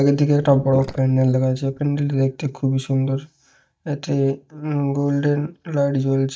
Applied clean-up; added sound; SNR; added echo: neural mask model DeepFilterNet 3.